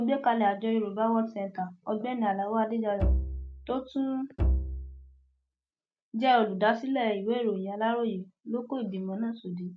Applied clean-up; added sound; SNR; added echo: none; Bowed string instrument; 1 dB; none.